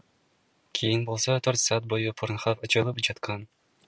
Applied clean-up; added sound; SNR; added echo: none; none; none; none.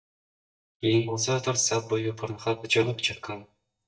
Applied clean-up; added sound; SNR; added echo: neural mask model DeepFilterNet 3.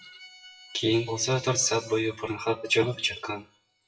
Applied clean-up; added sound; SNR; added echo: classical method WPE with log-MMSE.